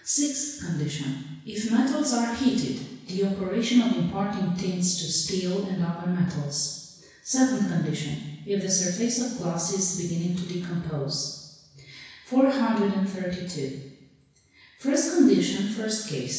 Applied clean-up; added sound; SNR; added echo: none; none; none; reverberation time 1.1 s.